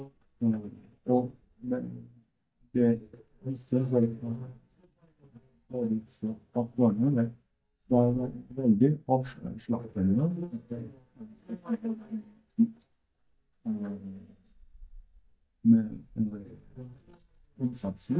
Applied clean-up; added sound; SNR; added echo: neural mask model DeepFilterNet 3.